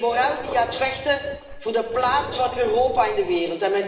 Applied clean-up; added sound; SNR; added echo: none; Dog; 13 dB; reverberation time 1.2 s.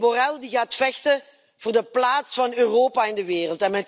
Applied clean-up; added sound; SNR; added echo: none; none; none; none.